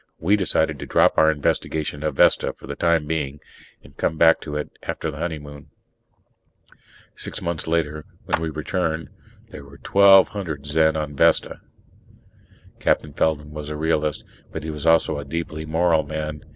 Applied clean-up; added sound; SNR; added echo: none; Clapping; 10 dB; none.